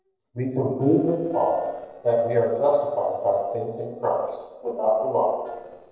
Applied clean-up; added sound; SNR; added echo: neural separator model SepFormer DNS4.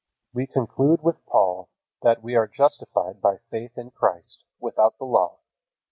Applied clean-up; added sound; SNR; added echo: none; none; none; none.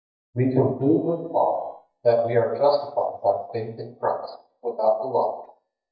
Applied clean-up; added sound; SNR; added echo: neural mask model DeepFilterNet 3.